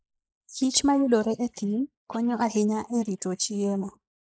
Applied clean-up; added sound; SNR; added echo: neural mask model Resemble Enhance denoiser.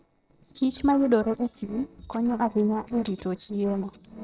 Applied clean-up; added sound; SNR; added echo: neural separator model SepFormer DNS4.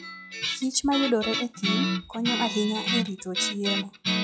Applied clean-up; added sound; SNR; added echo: classical method log-MMSE.